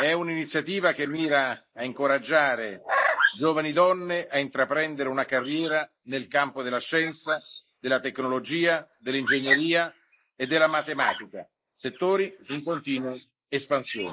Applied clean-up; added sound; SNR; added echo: neural mask model Resemble Enhance denoiser.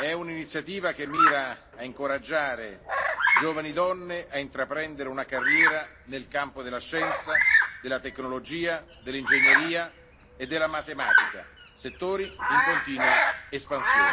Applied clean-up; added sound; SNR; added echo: none; Bird vocalization, bird call, bird song; -5 dB; none.